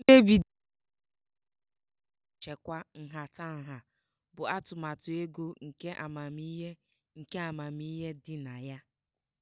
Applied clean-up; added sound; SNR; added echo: none; none; none; none.